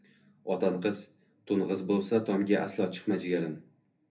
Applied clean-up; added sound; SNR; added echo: none; none; none; reverberation time 0.3 s.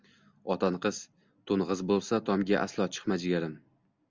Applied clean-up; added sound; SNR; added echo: none; none; none; none.